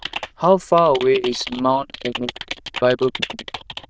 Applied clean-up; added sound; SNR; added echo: neural diffusion model UNIVERSE++.